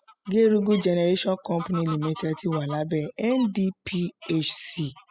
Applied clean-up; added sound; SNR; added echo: classical method spectral subtraction.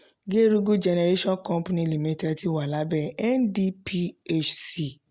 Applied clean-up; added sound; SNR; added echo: none; none; none; none.